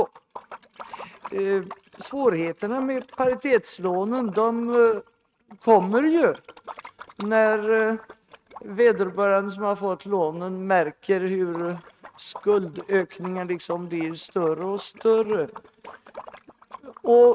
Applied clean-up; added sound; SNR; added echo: neural mask model RNNoise.